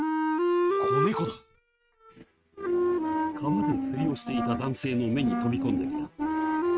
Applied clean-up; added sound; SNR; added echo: neural mask model RNNoise.